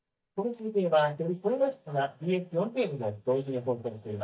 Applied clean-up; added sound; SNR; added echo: neural mask model DeepFilterNet 3.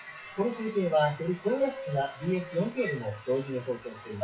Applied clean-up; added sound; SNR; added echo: classical method WPE with log-MMSE.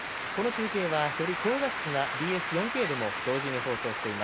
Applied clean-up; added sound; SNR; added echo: none; none; none; none.